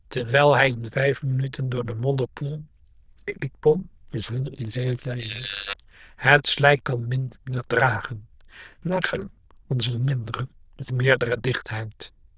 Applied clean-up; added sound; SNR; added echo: neural diffusion model UNIVERSE++.